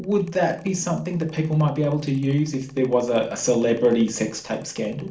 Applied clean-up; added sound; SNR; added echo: neural separator model SepFormer DNS4.